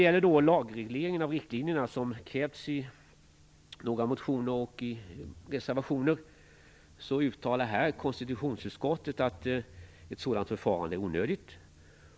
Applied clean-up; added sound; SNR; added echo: none; none; none; none.